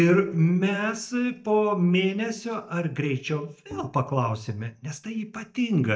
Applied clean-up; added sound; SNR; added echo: neural mask model DeepFilterNet 3.